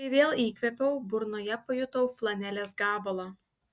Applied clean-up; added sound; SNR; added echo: none; none; none; none.